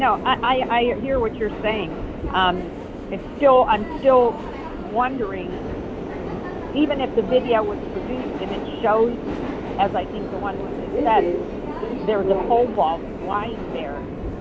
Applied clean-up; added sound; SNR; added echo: none; Subway, metro, underground; 6 dB; none.